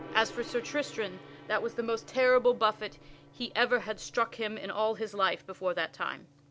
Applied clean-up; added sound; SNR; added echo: none; Gong; 19 dB; none.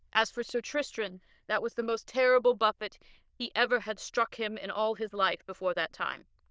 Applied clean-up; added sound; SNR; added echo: neural diffusion model UNIVERSE++.